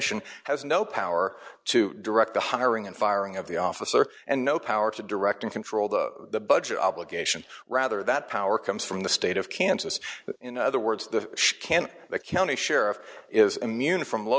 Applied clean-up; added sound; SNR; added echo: none; none; none; none.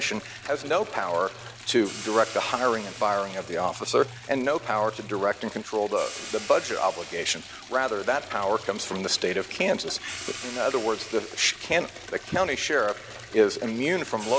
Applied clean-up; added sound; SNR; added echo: none; Hi-hat + Liquid; 14 dB; none.